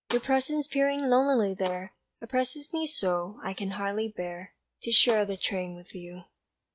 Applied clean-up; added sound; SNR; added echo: neural mask model RNNoise.